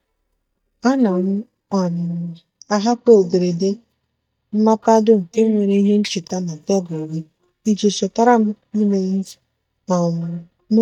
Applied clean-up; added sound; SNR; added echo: neural mask model DeepFilterNet 3.